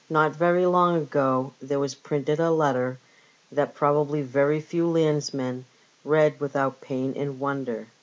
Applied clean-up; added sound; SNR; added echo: none; none; none; none.